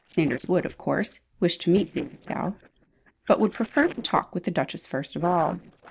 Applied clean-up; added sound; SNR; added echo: neural separator model SepFormer DNS4.